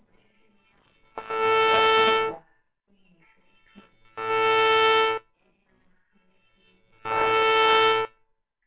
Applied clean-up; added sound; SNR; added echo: neural separator model SepFormer WHAMR!.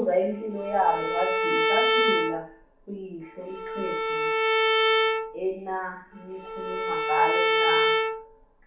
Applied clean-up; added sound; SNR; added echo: none; Bowed string instrument; -4 dB; reverberation time 0.7 s.